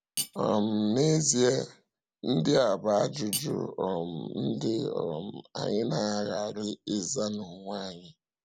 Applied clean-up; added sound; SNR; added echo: none; Cutlery, silverware; 13 dB; none.